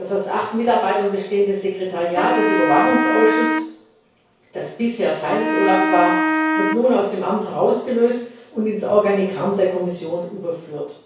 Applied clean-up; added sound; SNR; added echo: none; Wind instrument, woodwind instrument; 1 dB; reverberation time 0.6 s.